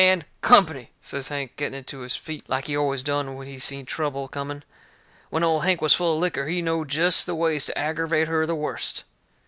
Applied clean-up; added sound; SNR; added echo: none; none; none; none.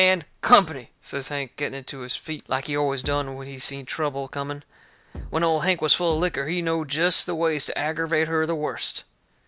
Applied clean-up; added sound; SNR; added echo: none; Bass drum; 14 dB; none.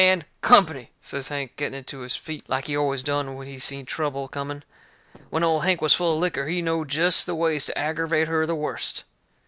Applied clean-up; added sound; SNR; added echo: neural separator model SepFormer DNS4.